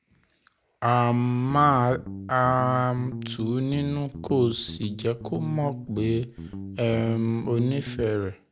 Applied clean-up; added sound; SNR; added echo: none; Guitar; 12 dB; none.